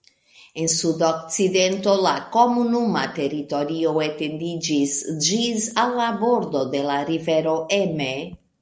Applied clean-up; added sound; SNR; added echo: none; none; none; none.